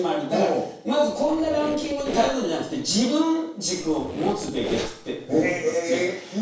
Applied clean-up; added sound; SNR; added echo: none; Squeak; 10 dB; reverberation time 0.7 s.